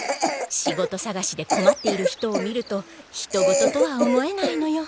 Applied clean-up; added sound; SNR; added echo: none; Cough; -2 dB; none.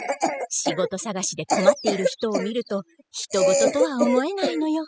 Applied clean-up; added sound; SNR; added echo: classical method spectral subtraction.